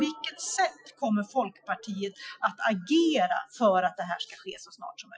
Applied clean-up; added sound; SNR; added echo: classical method Wiener filter.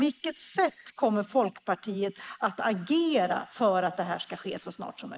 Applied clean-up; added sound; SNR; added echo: neural mask model Resemble Enhance denoiser.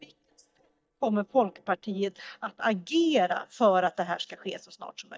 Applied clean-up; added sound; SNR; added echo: neural mask model DeepFilterNet 3.